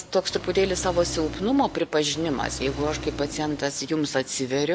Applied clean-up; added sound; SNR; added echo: none; Engine; 10 dB; none.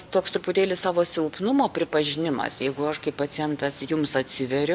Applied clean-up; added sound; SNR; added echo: none; none; none; none.